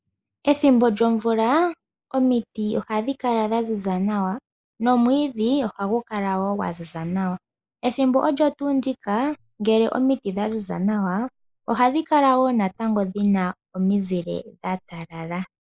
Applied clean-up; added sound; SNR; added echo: neural mask model Resemble Enhance denoiser.